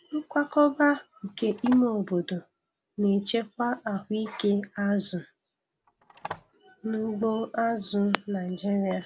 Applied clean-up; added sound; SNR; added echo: none; Telephone; 15 dB; none.